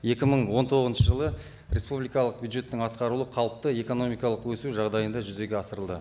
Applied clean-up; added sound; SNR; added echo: none; none; none; none.